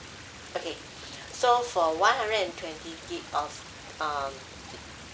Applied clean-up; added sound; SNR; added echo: none; Stream; 14 dB; none.